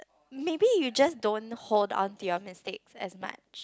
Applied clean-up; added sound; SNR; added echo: none; none; none; none.